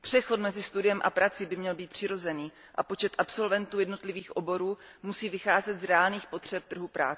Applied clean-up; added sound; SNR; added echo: none; none; none; none.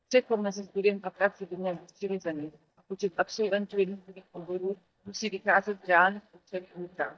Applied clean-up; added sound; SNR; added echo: neural mask model DeepFilterNet 3.